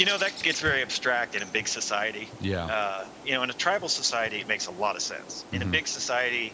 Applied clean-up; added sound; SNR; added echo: none; Microwave oven + Bird; 15 dB; none.